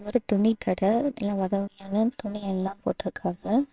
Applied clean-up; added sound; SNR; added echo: neural separator model SepFormer WHAMR!.